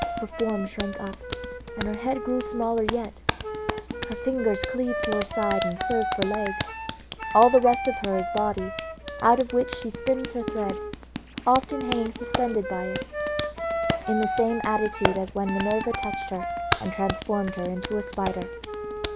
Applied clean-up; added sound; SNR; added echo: none; Hands + Wind instrument, woodwind instrument; 3 dB; none.